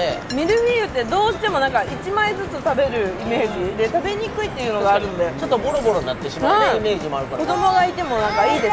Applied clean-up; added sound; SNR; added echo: none; Drip; 13 dB; none.